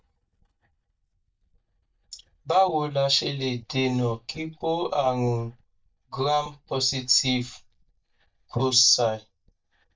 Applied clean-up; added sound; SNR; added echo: neural mask model DeepFilterNet 3.